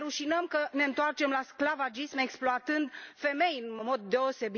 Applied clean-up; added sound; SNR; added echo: none; none; none; none.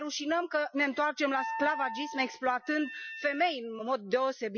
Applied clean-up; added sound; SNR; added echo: classical method Wiener filter.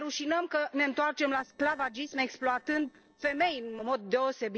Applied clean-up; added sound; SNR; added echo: neural separator model SepFormer DNS4.